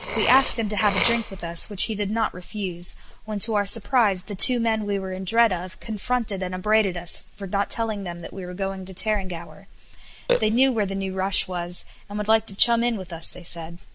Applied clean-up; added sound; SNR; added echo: none; Burping, eructation; 13 dB; none.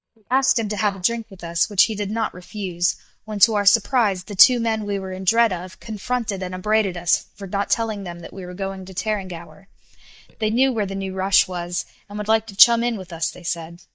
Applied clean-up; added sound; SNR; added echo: neural mask model DeepFilterNet 3.